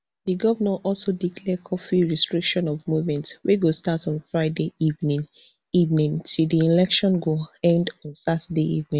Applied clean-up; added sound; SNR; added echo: none; none; none; none.